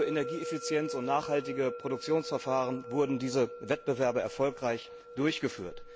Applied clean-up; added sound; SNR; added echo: none; Musical instrument; 10 dB; none.